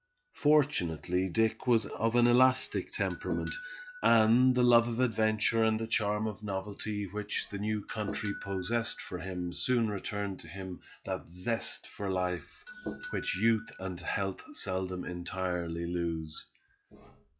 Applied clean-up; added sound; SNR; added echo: classical method log-MMSE.